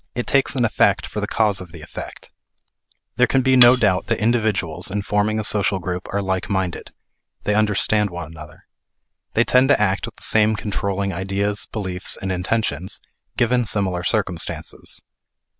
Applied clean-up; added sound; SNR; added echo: none; Cutlery, silverware; 4 dB; none.